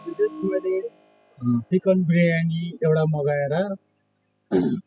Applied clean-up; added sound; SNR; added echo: classical method spectral subtraction.